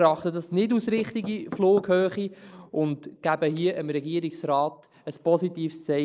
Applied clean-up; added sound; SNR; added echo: neural mask model Resemble Enhance denoiser.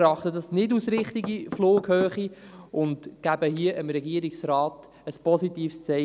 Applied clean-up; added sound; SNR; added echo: none; Knock / Wood; 16 dB; none.